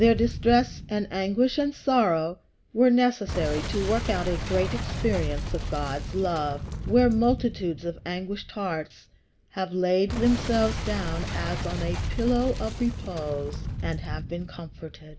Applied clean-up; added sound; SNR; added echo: none; Boom; 6 dB; none.